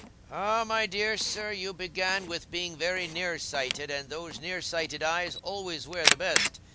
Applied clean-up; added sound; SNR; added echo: none; Camera; 3 dB; none.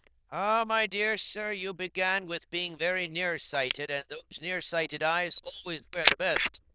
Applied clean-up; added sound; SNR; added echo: neural diffusion model UNIVERSE++.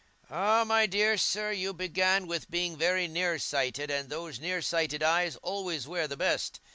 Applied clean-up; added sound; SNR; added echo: none; none; none; none.